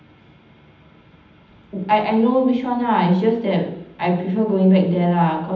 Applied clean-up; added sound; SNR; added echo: none; none; none; reverberation time 0.8 s.